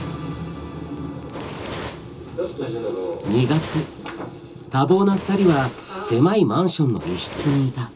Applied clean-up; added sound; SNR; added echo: none; Fire; 15 dB; reverberation time 0.2 s.